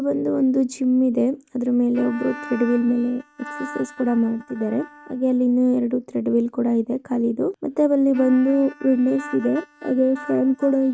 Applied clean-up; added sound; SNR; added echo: neural mask model RNNoise.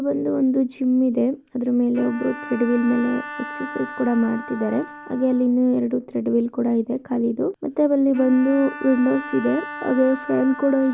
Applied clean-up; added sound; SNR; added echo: none; Bowed string instrument; 15 dB; none.